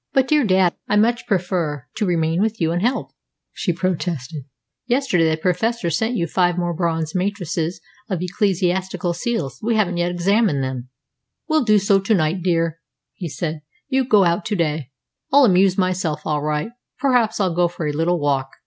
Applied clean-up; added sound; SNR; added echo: none; none; none; none.